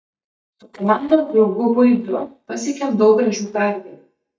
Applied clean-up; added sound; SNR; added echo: neural mask model DeepFilterNet 3.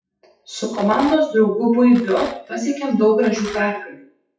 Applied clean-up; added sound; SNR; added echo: classical method WPE with log-MMSE.